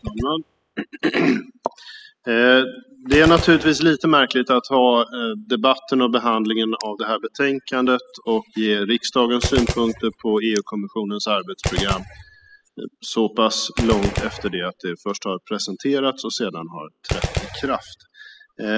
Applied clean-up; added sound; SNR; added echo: classical method spectral subtraction.